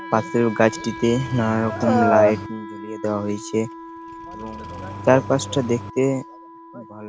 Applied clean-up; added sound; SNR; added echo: none; Engine starting + Wind instrument, woodwind instrument; 12 dB; none.